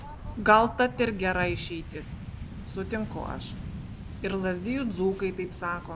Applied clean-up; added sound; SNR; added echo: none; Waves, surf; 10 dB; none.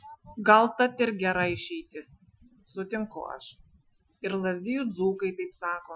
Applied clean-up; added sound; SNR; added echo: classical method Wiener filter.